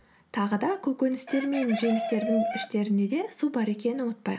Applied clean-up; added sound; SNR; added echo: none; Chicken, rooster; 8 dB; none.